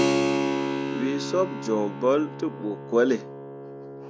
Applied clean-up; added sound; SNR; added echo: none; Keyboard (musical); 2 dB; none.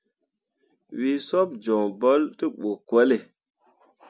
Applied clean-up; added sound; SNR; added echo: none; none; none; none.